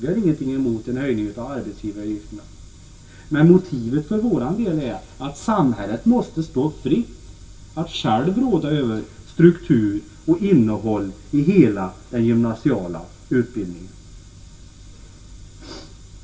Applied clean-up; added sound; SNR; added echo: none; none; none; reverberation time 0.2 s.